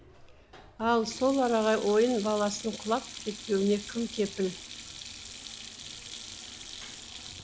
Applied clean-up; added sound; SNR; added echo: none; Sink (filling or washing); 13 dB; none.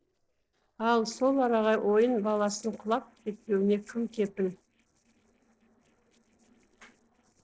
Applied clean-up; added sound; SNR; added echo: neural separator model SepFormer DNS4.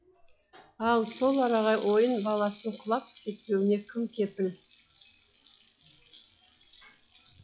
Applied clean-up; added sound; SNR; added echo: classical method log-MMSE.